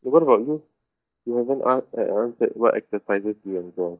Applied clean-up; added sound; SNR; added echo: neural mask model DeepFilterNet 3.